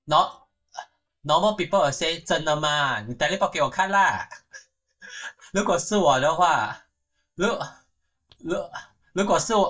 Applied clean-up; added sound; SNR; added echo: neural mask model DeepFilterNet 3.